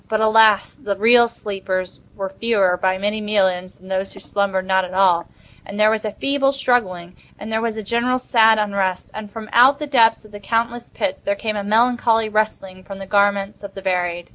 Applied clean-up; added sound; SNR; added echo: none; none; none; none.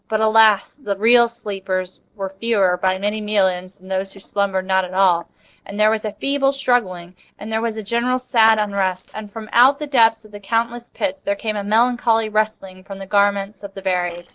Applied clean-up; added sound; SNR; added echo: neural separator model SepFormer DNS4.